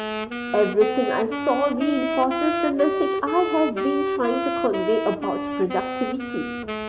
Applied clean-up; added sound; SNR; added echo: none; Wind instrument, woodwind instrument; 3 dB; none.